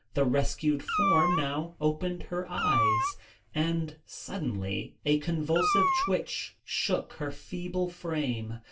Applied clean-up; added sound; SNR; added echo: none; Meow; 1 dB; reverberation time 0.2 s.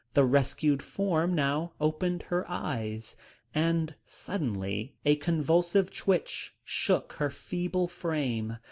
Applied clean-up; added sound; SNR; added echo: none; none; none; none.